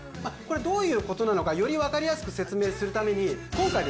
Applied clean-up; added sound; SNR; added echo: none; none; none; none.